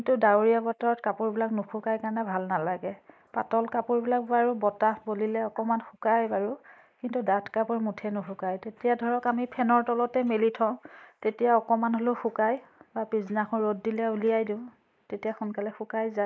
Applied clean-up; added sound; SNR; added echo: neural mask model Resemble Enhance denoiser.